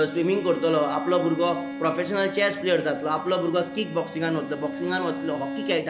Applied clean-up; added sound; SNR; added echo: none; Bowed string instrument; 9 dB; none.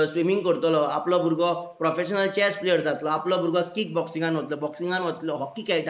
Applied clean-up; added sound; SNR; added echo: neural mask model Resemble Enhance denoiser.